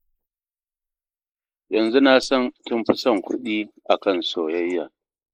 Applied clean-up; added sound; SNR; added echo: neural mask model Resemble Enhance denoiser.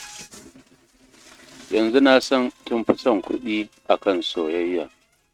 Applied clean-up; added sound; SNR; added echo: neural mask model RNNoise.